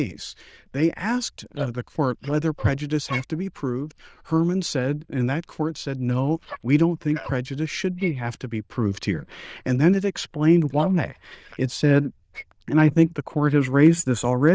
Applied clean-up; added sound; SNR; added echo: neural diffusion model UNIVERSE++.